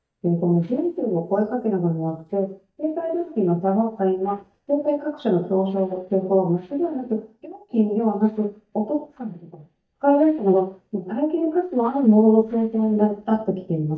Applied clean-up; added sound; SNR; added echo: neural mask model DeepFilterNet 3.